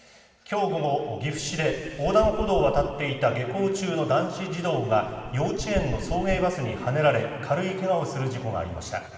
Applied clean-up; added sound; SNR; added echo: none; Dog; 11 dB; reverberation time 2.3 s.